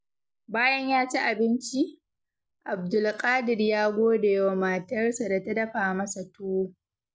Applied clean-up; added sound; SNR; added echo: none; none; none; none.